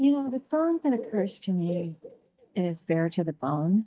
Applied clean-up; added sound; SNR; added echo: neural mask model DeepFilterNet 3.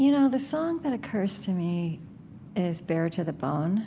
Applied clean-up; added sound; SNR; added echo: none; none; none; none.